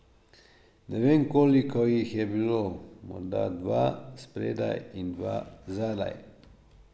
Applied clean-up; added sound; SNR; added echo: none; none; none; none.